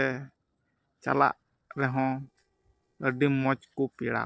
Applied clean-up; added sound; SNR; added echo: neural separator model SepFormer DNS4.